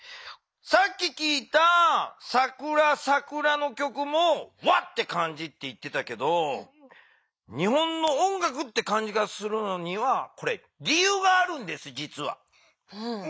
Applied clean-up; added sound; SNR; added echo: neural mask model Resemble Enhance denoiser.